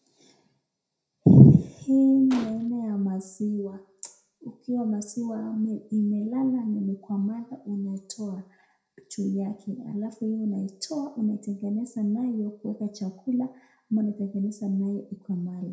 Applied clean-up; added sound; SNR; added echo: none; Gunshot, gunfire; 17 dB; reverberation time 0.5 s.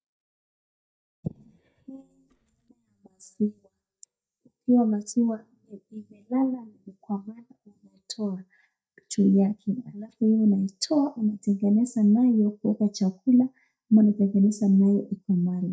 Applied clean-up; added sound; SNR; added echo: neural mask model DeepFilterNet 3.